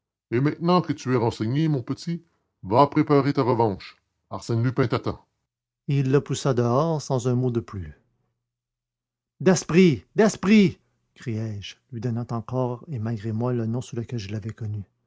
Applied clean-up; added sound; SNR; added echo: none; none; none; none.